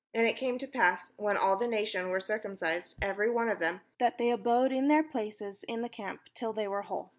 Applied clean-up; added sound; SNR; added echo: neural mask model DeepFilterNet 3.